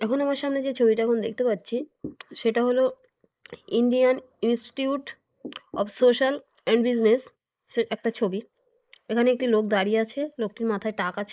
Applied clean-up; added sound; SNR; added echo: neural mask model Resemble Enhance denoiser.